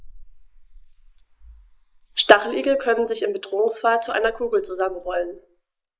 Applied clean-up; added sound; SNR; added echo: neural mask model Resemble Enhance denoiser.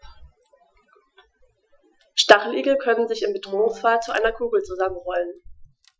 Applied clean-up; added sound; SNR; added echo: classical method Wiener filter.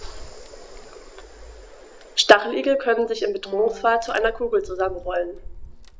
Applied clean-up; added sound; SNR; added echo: none; Wind instrument, woodwind instrument + Crack; 16 dB; none.